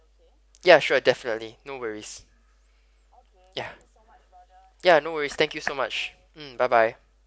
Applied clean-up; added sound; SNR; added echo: none; none; none; none.